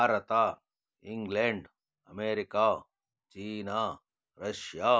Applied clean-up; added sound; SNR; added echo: none; none; none; none.